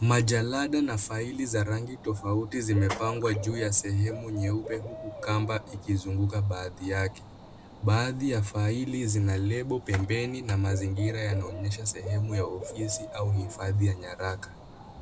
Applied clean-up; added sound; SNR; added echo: none; Bird / Dog + Marimba, xylophone; 15 dB; none.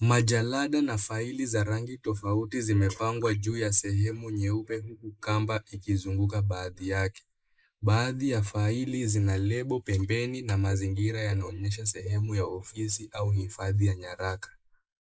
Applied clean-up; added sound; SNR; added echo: neural mask model Resemble Enhance denoiser.